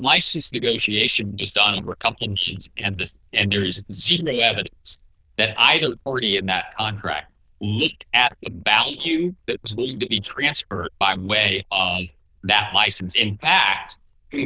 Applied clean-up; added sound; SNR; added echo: neural diffusion model UNIVERSE++.